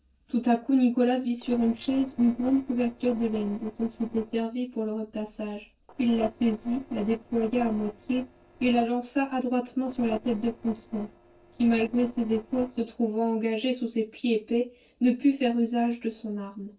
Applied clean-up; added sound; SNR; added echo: neural separator model SepFormer DNS4.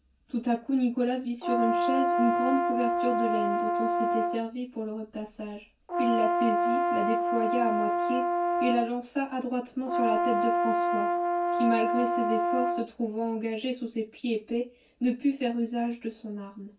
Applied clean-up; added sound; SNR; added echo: none; Brass instrument; -3 dB; reverberation time 0.1 s.